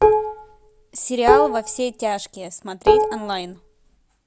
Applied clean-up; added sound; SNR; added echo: none; Dishes, pots, and pans; -5 dB; none.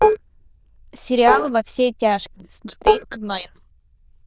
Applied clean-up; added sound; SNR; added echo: neural diffusion model UNIVERSE++.